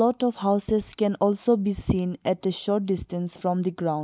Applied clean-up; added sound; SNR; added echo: none; none; none; none.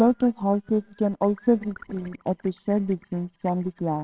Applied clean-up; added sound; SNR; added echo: neural separator model SepFormer WHAMR!.